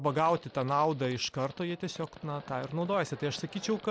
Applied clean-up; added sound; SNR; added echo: none; Livestock, farm animals, working animals; 19 dB; none.